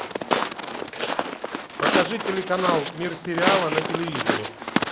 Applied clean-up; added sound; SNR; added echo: none; Walk, footsteps; -2 dB; none.